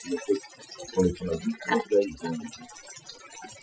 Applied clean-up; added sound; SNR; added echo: classical method Wiener filter.